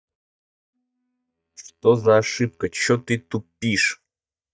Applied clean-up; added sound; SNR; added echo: neural mask model DeepFilterNet 3.